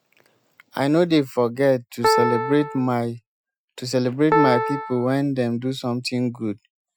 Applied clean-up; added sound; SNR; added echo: classical method Wiener filter.